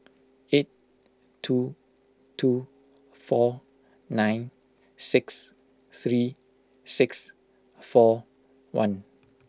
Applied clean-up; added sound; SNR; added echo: none; none; none; none.